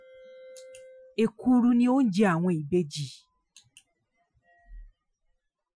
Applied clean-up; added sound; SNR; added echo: classical method Wiener filter.